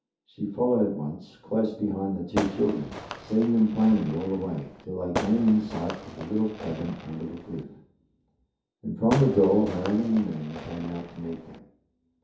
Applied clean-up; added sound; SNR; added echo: none; Fireworks; 10 dB; reverberation time 0.5 s.